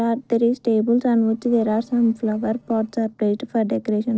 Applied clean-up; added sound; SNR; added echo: neural separator model SepFormer DNS4.